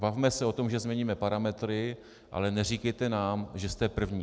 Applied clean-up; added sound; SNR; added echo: none; none; none; none.